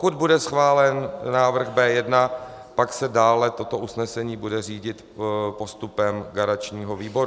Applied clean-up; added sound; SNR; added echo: none; none; none; none.